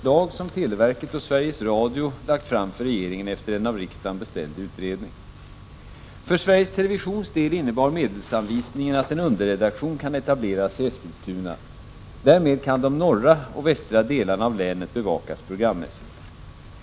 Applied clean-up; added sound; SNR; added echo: none; none; none; none.